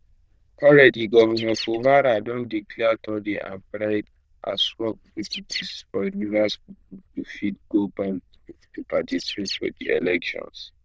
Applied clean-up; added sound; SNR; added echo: neural diffusion model UNIVERSE++.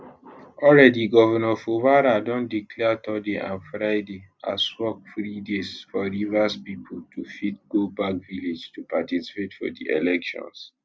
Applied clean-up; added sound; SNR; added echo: none; none; none; none.